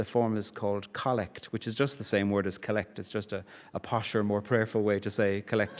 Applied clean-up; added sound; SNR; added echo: none; none; none; none.